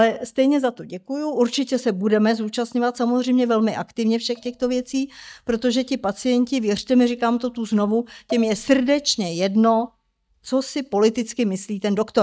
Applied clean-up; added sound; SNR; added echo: neural mask model DeepFilterNet 3.